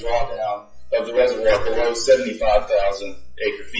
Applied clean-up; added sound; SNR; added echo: classical method WPE with log-MMSE.